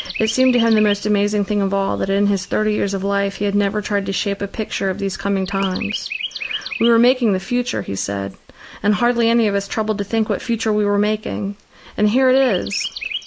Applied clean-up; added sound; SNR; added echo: neural mask model Resemble Enhance denoiser.